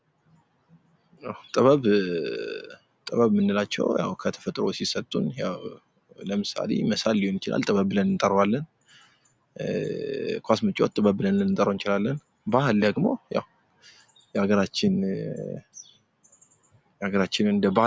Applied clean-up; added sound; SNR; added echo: none; none; none; none.